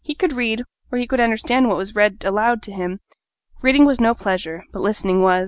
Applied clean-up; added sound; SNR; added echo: none; none; none; none.